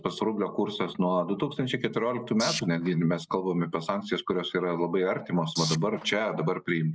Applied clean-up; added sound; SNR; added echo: neural mask model Resemble Enhance denoiser.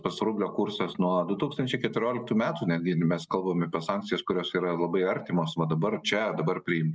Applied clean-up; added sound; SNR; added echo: none; none; none; none.